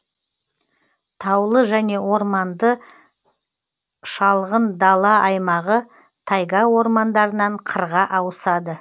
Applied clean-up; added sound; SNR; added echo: none; none; none; none.